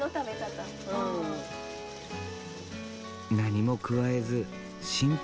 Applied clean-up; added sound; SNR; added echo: none; none; none; none.